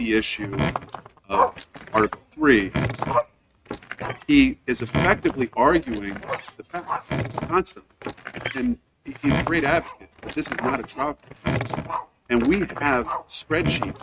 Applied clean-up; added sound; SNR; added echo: neural mask model RNNoise.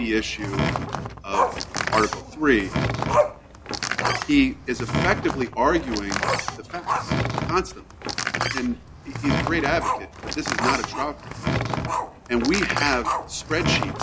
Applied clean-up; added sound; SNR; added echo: none; Growling + Door; 0 dB; none.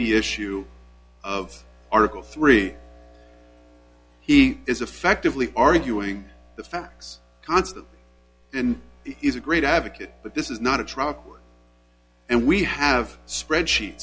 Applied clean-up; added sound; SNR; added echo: none; none; none; none.